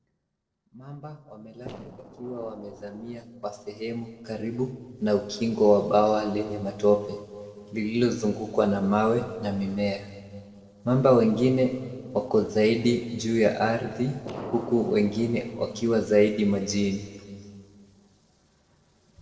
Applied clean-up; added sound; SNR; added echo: neural separator model SepFormer DNS4.